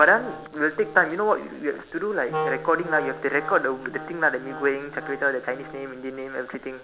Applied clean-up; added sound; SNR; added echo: none; Wind instrument, woodwind instrument; 12 dB; none.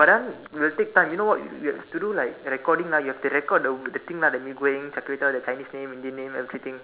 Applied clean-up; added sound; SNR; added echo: none; none; none; none.